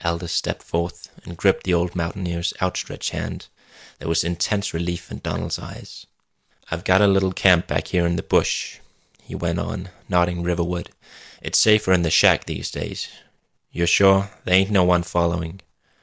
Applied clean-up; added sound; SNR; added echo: none; none; none; none.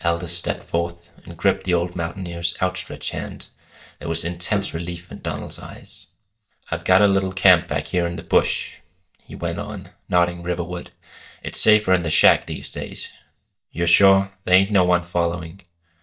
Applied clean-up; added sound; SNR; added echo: neural mask model DeepFilterNet 3.